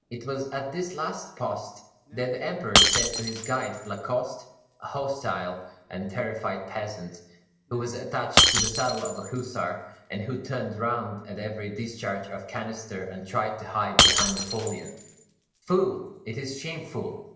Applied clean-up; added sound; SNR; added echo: none; Shatter; -1 dB; reverberation time 0.9 s.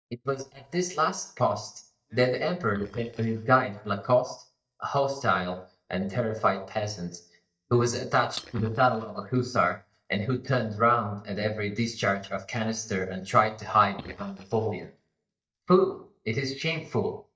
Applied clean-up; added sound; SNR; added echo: neural mask model DeepFilterNet 3.